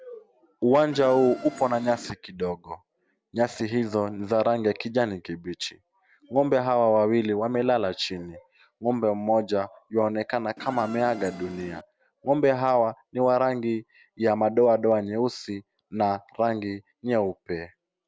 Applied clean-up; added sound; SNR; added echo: none; Insect; 15 dB; none.